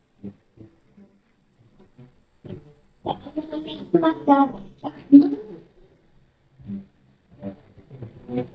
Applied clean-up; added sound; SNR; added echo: neural mask model DeepFilterNet 3.